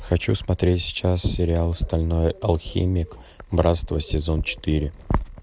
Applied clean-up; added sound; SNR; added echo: none; none; none; none.